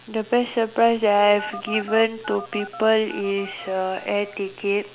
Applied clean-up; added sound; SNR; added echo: none; Telephone; 15 dB; none.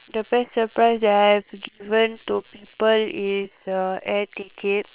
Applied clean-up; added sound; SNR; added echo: neural separator model SepFormer WHAM!.